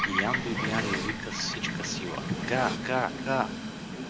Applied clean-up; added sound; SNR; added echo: none; Bird vocalization, bird call, bird song + Train; 0 dB; none.